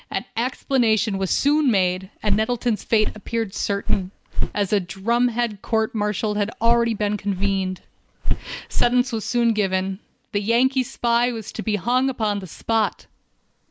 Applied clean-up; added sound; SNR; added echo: none; Walk, footsteps; -2 dB; none.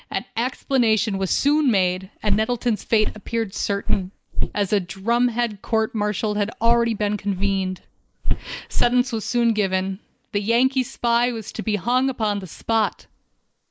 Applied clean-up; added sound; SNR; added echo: neural mask model Resemble Enhance denoiser.